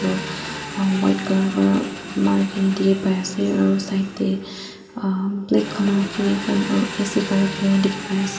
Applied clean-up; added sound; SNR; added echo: none; Engine; 12 dB; reverberation time 2.1 s.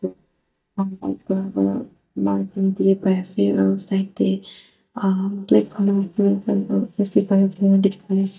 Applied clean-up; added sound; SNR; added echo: neural mask model DeepFilterNet 3.